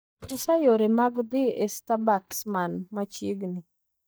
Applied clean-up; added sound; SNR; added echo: neural mask model DeepFilterNet 3.